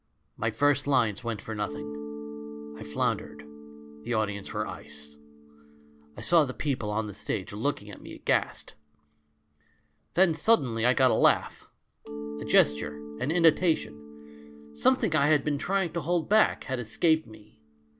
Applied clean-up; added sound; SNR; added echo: none; Mallet percussion; 14 dB; none.